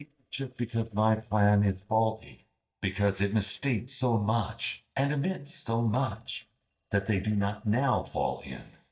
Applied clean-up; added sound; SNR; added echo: neural mask model DeepFilterNet 3.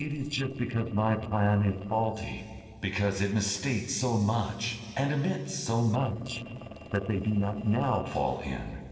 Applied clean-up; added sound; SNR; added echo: neural separator model SepFormer DNS4.